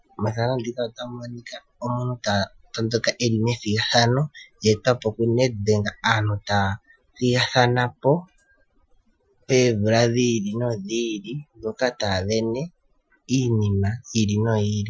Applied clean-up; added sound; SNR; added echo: classical method Wiener filter.